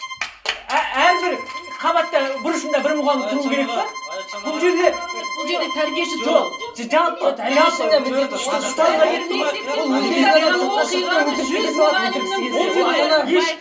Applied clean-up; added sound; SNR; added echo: none; Bowed string instrument; 11 dB; reverberation time 0.3 s.